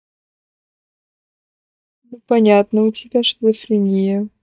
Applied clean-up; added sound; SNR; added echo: neural mask model DeepFilterNet 3.